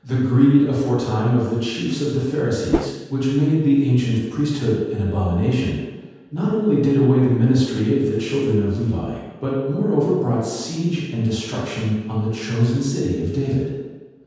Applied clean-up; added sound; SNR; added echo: none; Whoosh, swoosh, swish; 3 dB; reverberation time 1.2 s.